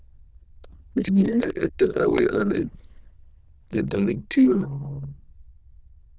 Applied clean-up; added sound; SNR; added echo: neural diffusion model UNIVERSE++.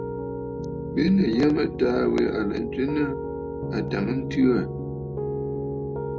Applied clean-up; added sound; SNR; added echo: none; Piano; 5 dB; none.